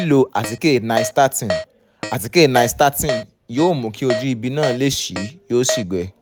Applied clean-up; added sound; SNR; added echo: none; Keyboard (musical); 9 dB; none.